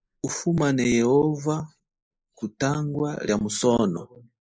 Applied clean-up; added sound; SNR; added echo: neural mask model Resemble Enhance denoiser.